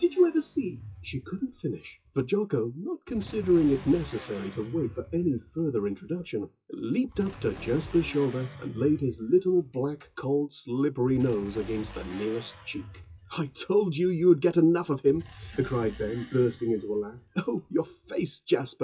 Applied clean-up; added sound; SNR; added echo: classical method WPE with log-MMSE.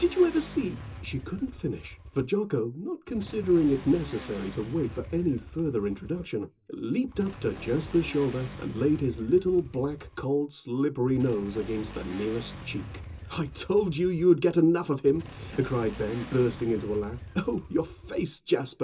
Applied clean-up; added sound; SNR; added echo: none; Motorcycle / Accelerating, revving, vroom; 15 dB; reverberation time 0.2 s.